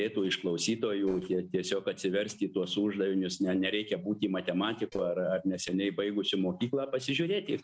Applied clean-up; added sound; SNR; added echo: neural separator model SepFormer DNS4.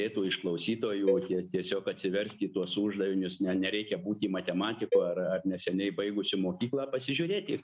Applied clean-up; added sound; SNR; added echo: none; Cowbell; 6 dB; none.